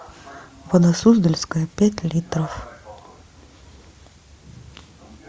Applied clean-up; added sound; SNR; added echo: none; none; none; none.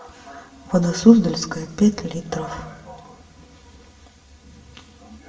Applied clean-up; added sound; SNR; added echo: none; none; none; reverberation time 1.0 s.